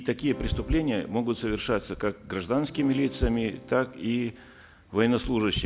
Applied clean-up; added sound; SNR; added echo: none; Acoustic guitar / Strum; 18 dB; none.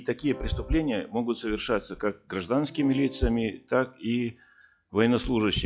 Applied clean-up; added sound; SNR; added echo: classical method log-MMSE.